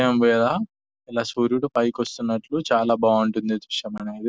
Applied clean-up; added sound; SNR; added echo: none; none; none; none.